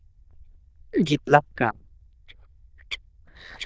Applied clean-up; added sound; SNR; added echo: neural diffusion model UNIVERSE++.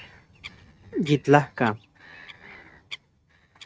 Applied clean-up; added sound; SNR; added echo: neural mask model RNNoise.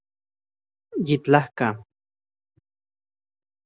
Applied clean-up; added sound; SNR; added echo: none; none; none; none.